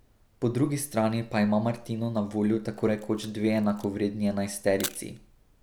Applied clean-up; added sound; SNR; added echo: none; Camera; 17 dB; none.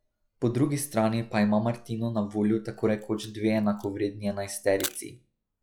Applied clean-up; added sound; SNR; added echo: classical method log-MMSE.